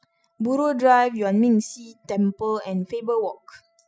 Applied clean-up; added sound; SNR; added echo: classical method spectral subtraction.